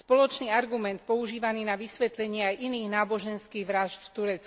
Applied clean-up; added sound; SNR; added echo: none; none; none; none.